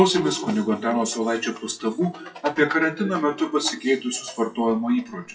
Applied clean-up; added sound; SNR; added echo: classical method WPE with log-MMSE.